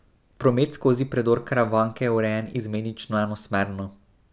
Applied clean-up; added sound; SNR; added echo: none; none; none; none.